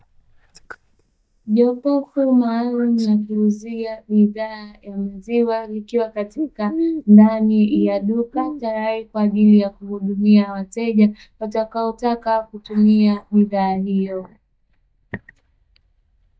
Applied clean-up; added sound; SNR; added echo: neural mask model DeepFilterNet 3.